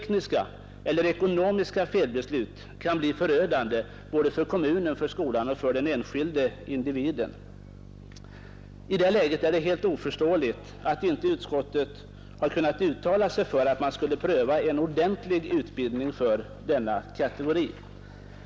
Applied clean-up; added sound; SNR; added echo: none; none; none; none.